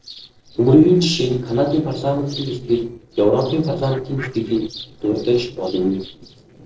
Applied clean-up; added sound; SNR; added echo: neural separator model SepFormer DNS4.